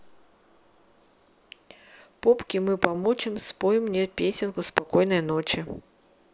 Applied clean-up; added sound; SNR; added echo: none; none; none; none.